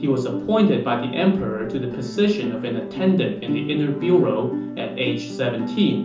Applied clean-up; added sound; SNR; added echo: none; Guitar; 8 dB; reverberation time 0.6 s.